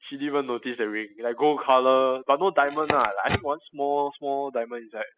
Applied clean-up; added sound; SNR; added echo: classical method spectral subtraction.